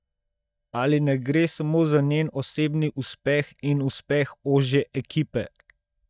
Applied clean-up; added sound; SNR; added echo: neural mask model DeepFilterNet 3.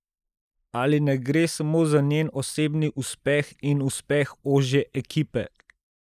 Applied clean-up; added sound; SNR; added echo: neural mask model Resemble Enhance denoiser.